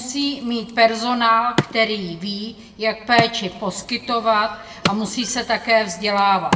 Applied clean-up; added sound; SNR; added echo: none; Wood; 9 dB; reverberation time 0.7 s.